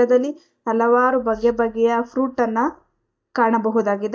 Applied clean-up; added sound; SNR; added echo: neural mask model DeepFilterNet 3.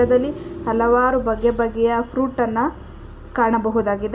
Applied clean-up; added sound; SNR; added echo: none; Vehicle; 16 dB; reverberation time 0.4 s.